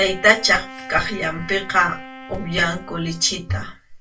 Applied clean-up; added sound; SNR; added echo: none; Wind instrument, woodwind instrument; 17 dB; reverberation time 0.2 s.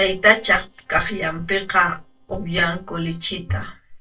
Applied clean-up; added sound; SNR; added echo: neural separator model SepFormer DNS4.